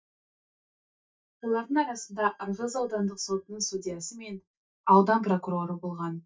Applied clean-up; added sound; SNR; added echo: neural mask model DeepFilterNet 3.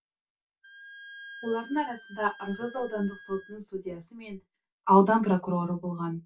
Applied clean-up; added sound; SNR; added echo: none; Wind instrument, woodwind instrument; 19 dB; reverberation time 0.1 s.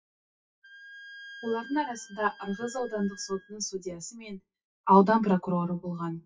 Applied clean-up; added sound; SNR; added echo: classical method WPE with log-MMSE.